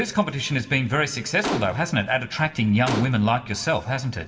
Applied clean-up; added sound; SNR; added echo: none; Gunshot, gunfire; 9 dB; reverberation time 1.3 s.